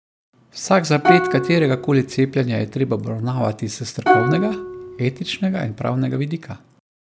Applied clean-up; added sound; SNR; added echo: none; Plucked string instrument; 2 dB; none.